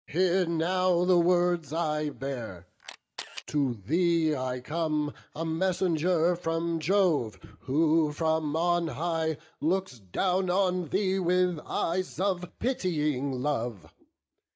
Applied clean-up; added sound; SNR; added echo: none; Camera; 17 dB; none.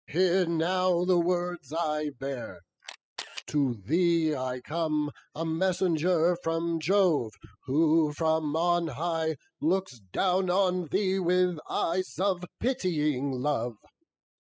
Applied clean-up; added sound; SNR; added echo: classical method spectral subtraction.